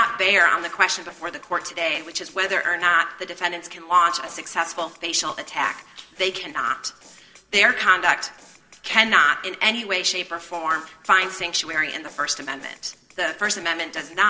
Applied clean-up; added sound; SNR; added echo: neural separator model SepFormer DNS4.